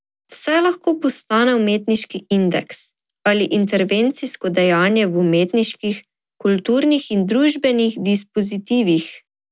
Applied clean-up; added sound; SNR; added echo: none; none; none; none.